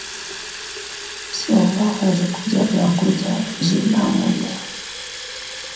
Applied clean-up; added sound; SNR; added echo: none; Fill (with liquid) / Water tap, faucet; 11 dB; reverberation time 0.6 s.